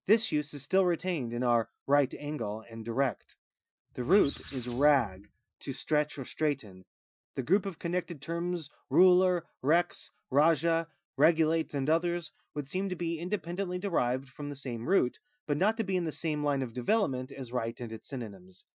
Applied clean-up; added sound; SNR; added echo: classical method Wiener filter.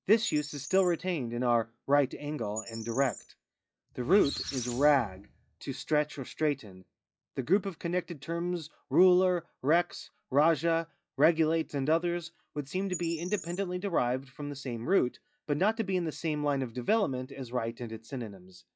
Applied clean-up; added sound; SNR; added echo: classical method log-MMSE.